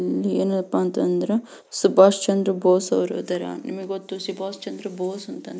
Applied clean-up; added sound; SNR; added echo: neural mask model Resemble Enhance denoiser.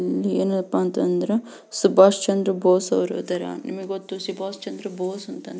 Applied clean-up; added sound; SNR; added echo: none; none; none; none.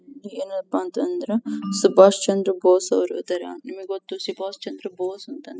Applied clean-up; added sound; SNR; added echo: classical method spectral subtraction.